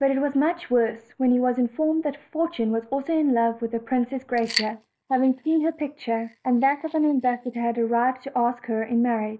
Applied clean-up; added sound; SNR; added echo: neural mask model DeepFilterNet 3.